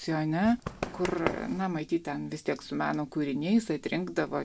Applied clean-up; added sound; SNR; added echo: none; Run; 6 dB; none.